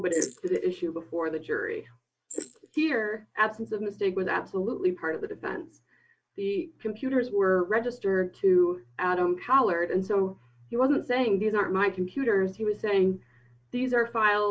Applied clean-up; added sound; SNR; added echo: neural mask model Resemble Enhance denoiser.